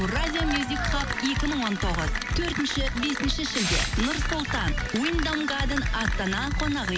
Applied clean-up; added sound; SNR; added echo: none; Applause / Cheering + Crushing; 7 dB; none.